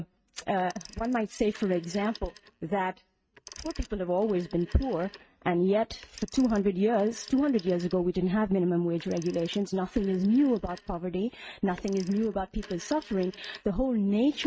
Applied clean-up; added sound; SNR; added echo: neural mask model RNNoise.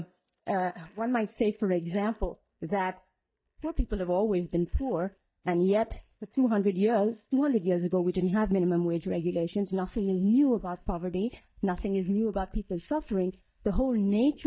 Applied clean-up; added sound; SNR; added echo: neural mask model DeepFilterNet 3.